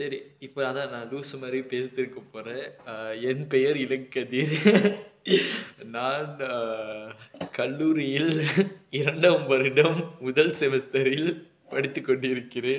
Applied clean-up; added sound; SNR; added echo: none; none; none; none.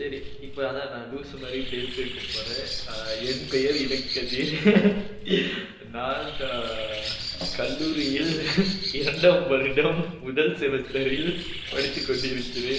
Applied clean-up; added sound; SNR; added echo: none; Bird; 7 dB; reverberation time 0.8 s.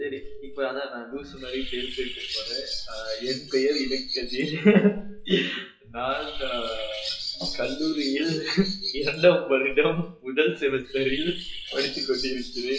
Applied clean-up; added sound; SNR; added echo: classical method WPE with log-MMSE.